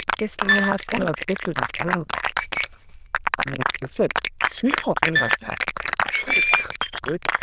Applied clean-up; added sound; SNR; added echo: neural diffusion model UNIVERSE++.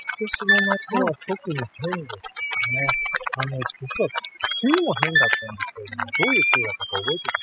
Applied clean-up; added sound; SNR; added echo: classical method spectral subtraction.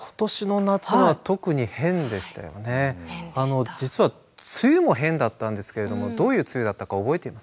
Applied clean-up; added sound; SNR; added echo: none; none; none; none.